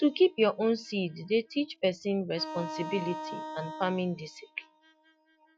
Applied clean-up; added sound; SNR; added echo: classical method log-MMSE.